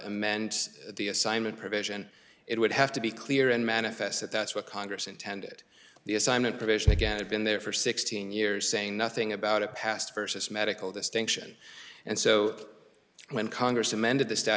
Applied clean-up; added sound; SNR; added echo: none; Bass drum; 3 dB; none.